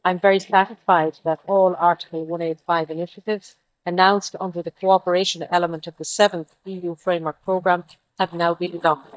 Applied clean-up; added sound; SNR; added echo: neural mask model DeepFilterNet 3.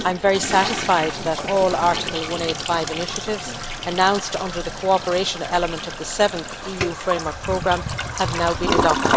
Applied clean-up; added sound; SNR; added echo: none; Toilet flush; 4 dB; none.